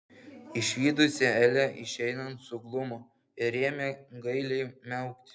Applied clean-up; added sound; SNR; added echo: none; none; none; none.